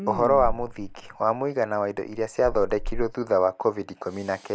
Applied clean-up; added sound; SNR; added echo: none; Respiratory sounds; 8 dB; none.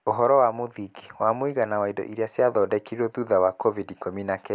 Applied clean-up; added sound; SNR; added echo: none; none; none; none.